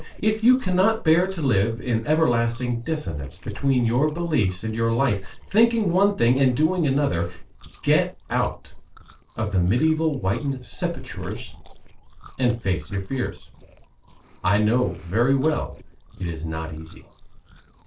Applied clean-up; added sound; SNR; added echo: neural separator model SepFormer DNS4.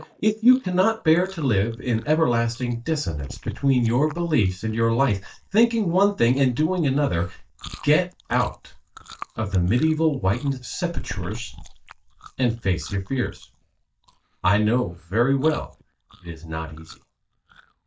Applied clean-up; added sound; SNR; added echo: neural mask model DeepFilterNet 3.